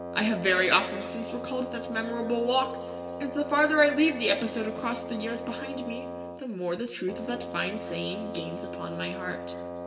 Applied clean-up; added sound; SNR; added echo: none; Wind instrument, woodwind instrument; 8 dB; reverberation time 1.7 s.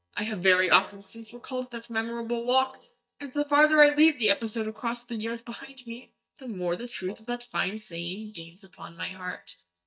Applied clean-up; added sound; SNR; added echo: neural mask model DeepFilterNet 3.